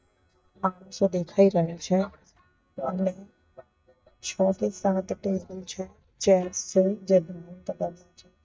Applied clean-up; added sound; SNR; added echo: neural mask model DeepFilterNet 3.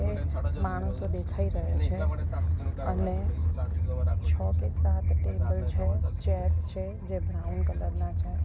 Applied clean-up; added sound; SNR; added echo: none; none; none; none.